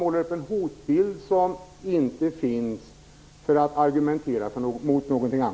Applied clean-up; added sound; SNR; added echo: none; none; none; none.